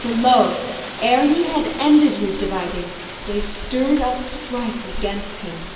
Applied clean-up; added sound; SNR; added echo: none; Rain; 9 dB; reverberation time 1.4 s.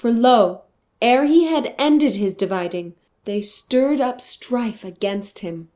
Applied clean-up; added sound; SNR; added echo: none; none; none; none.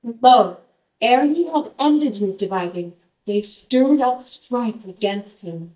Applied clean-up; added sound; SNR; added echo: neural mask model DeepFilterNet 3.